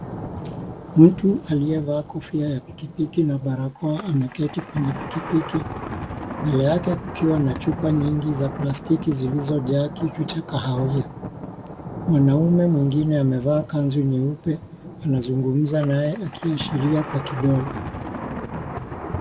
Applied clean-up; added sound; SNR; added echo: none; Thunder; 11 dB; none.